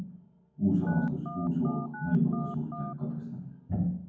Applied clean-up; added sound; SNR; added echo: none; Telephone; 12 dB; reverberation time 0.9 s.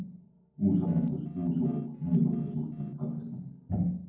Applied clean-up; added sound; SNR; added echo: neural separator model SepFormer DNS4.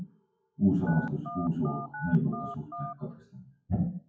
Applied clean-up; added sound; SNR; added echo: classical method WPE with log-MMSE.